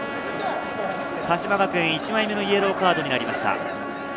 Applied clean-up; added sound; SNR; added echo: none; Trumpet; 11 dB; none.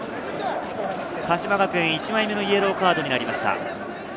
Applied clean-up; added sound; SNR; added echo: none; none; none; none.